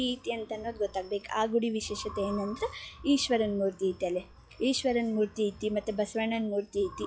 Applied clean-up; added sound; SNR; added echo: classical method log-MMSE.